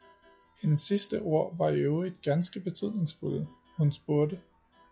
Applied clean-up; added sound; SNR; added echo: classical method log-MMSE.